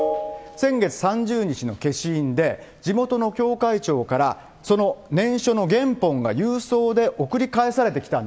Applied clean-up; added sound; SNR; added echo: none; none; none; none.